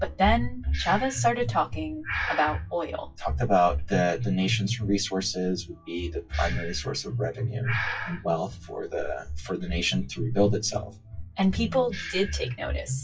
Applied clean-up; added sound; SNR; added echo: classical method WPE with log-MMSE.